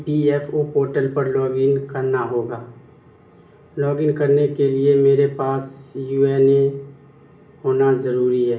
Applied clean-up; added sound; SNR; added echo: none; none; none; reverberation time 0.4 s.